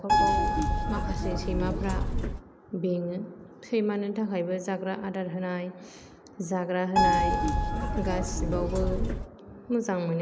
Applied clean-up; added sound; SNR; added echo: none; Keyboard (musical); -5 dB; none.